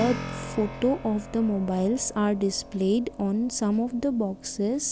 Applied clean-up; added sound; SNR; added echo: none; Keyboard (musical); 13 dB; none.